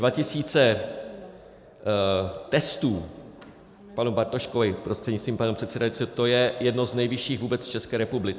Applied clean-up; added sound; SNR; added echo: none; none; none; none.